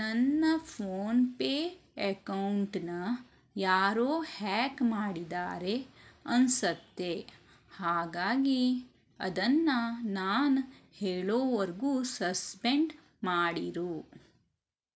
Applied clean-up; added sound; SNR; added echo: none; none; none; none.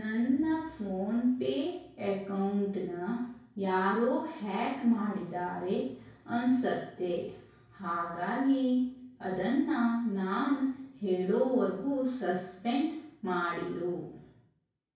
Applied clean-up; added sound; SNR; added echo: none; none; none; reverberation time 0.6 s.